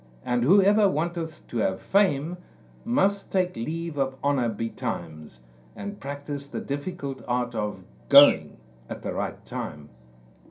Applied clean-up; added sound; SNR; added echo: none; Bird; 10 dB; reverberation time 0.3 s.